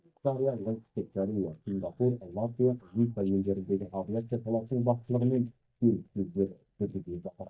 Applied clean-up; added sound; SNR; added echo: neural mask model DeepFilterNet 3.